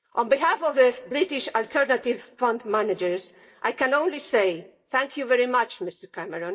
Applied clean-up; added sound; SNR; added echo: neural mask model DeepFilterNet 3.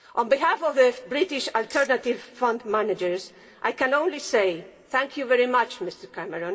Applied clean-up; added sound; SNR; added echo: none; Ratchet, pawl / Percussion; 18 dB; reverberation time 1.7 s.